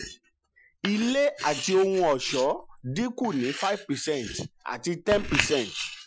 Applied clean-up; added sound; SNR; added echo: classical method Wiener filter.